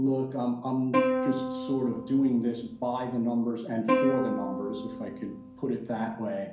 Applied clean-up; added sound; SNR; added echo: none; Plucked string instrument; 1 dB; reverberation time 0.6 s.